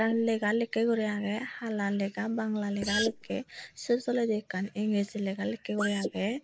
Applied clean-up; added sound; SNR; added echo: neural mask model Resemble Enhance denoiser.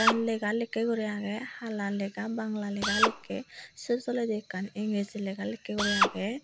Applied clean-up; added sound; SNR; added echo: none; Drill; 3 dB; none.